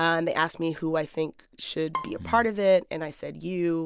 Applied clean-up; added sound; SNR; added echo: none; Bowed string instrument; 14 dB; none.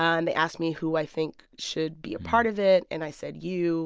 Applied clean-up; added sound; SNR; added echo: none; none; none; none.